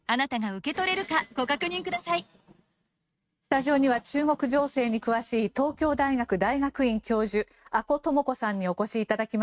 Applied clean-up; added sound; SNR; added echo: neural mask model RNNoise.